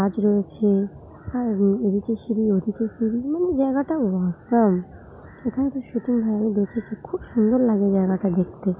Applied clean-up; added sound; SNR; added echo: none; none; none; none.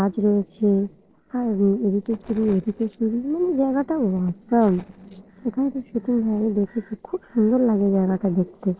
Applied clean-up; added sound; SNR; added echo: neural separator model SepFormer DNS4.